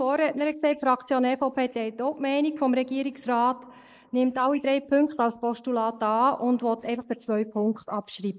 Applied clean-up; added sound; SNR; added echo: neural mask model Resemble Enhance denoiser.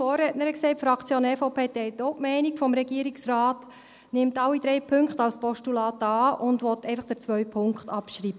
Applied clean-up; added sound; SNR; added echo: none; none; none; none.